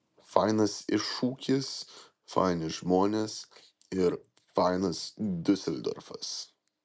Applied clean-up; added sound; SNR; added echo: none; none; none; none.